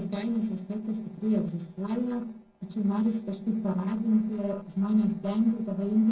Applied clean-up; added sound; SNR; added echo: neural separator model SepFormer DNS4.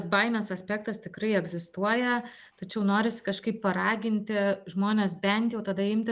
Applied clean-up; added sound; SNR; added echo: none; none; none; none.